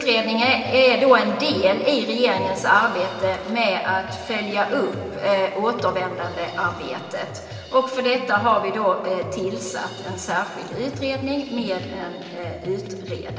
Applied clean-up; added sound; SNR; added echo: none; Drum kit; 17 dB; reverberation time 2.7 s.